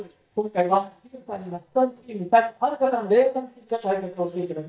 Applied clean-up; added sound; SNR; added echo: neural mask model DeepFilterNet 3.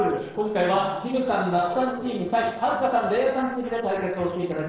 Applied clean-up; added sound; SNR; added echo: neural separator model SepFormer DNS4.